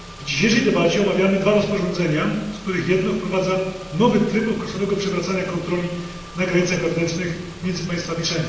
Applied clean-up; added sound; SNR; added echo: none; Engine / Car; 16 dB; reverberation time 0.9 s.